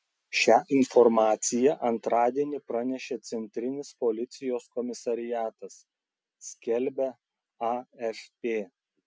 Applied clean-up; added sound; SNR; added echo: none; none; none; none.